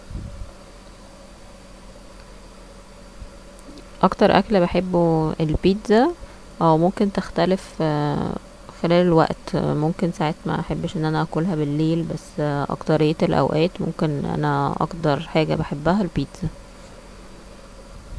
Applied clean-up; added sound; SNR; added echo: none; none; none; none.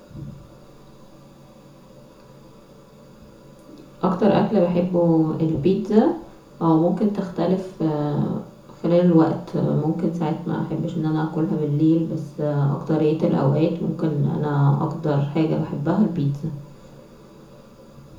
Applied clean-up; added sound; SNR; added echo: none; none; none; reverberation time 0.6 s.